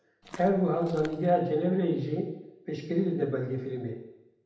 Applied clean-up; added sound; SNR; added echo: none; Walk, footsteps; 19 dB; reverberation time 0.8 s.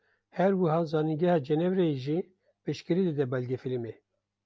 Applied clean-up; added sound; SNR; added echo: none; none; none; none.